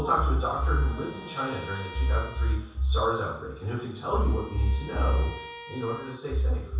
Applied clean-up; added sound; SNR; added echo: none; Bowed string instrument; 18 dB; reverberation time 0.7 s.